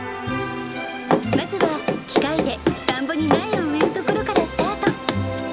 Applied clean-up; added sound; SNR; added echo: none; Run; -2 dB; none.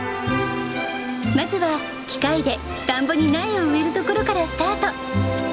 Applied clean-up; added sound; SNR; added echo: none; none; none; none.